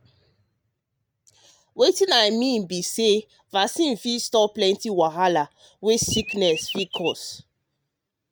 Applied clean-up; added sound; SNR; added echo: neural mask model RNNoise.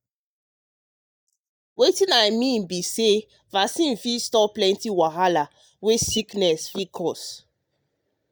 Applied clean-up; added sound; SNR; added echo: neural mask model DeepFilterNet 3.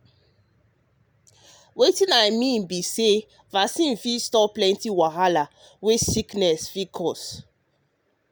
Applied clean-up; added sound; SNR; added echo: none; none; none; none.